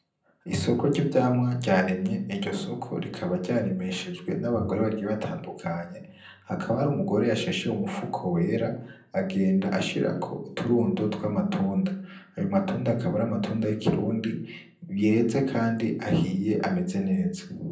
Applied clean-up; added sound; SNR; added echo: none; Bowed string instrument; 19 dB; reverberation time 0.6 s.